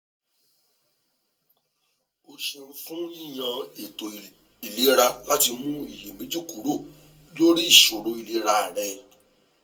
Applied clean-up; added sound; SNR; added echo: none; none; none; reverberation time 0.2 s.